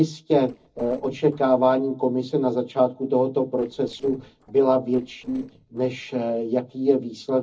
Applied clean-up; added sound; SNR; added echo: neural separator model SepFormer DNS4.